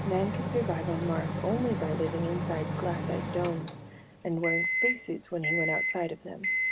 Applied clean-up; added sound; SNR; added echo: none; Microwave oven; 0 dB; none.